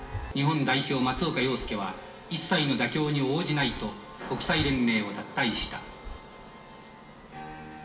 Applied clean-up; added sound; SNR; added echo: none; Chime; 15 dB; reverberation time 1.1 s.